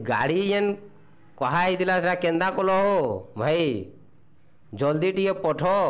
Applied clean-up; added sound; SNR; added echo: none; none; none; none.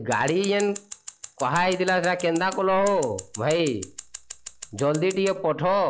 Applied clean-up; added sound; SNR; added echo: classical method log-MMSE.